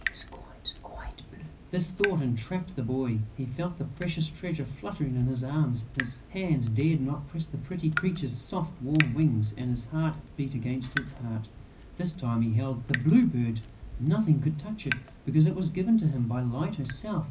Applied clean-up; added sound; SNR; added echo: none; Drip / Water tap, faucet; 12 dB; reverberation time 0.4 s.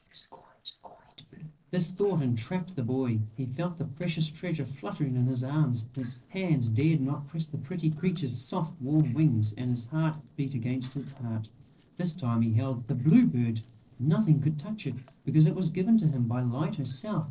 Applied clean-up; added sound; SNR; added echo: neural separator model SepFormer DNS4.